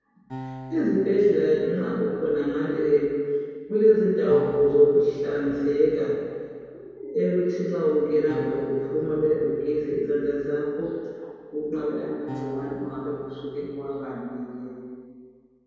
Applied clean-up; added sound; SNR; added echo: none; Acoustic guitar; 18 dB; reverberation time 2.2 s.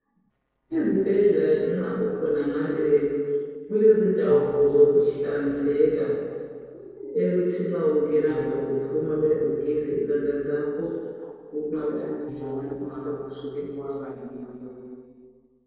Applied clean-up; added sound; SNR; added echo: neural separator model SepFormer DNS4.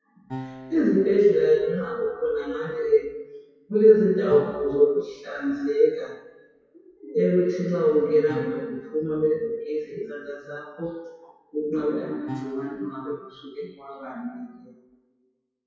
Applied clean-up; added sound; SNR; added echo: classical method WPE with log-MMSE.